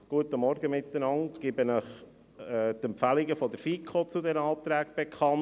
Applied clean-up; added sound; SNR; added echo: none; none; none; none.